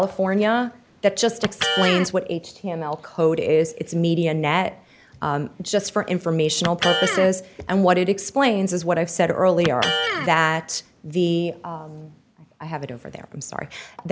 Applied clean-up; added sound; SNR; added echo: none; Electric guitar; 7 dB; none.